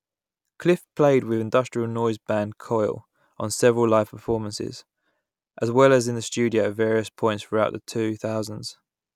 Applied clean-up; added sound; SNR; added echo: none; none; none; none.